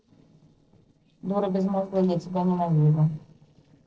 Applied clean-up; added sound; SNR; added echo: neural separator model SepFormer DNS4.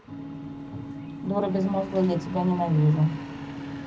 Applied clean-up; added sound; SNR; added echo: none; Engine; 18 dB; reverberation time 0.4 s.